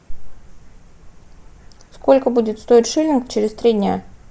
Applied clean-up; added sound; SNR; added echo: none; none; none; none.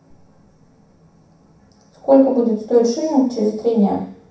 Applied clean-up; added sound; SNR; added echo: none; none; none; reverberation time 0.7 s.